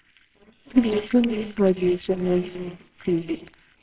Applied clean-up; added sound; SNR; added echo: neural separator model SepFormer WHAMR!.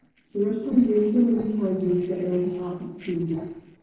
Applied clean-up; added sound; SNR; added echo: neural separator model SepFormer DNS4.